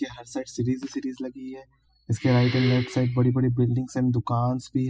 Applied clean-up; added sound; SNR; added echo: classical method spectral subtraction.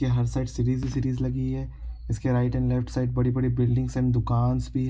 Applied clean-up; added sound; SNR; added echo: none; none; none; none.